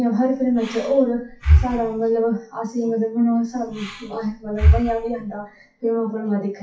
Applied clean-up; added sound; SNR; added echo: classical method WPE with log-MMSE.